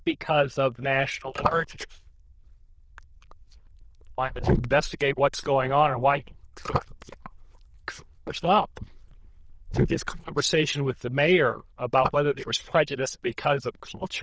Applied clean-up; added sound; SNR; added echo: neural diffusion model UNIVERSE++.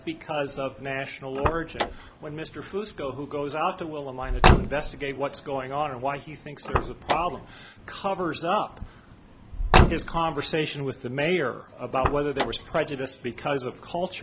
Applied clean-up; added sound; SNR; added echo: none; Car; -1 dB; none.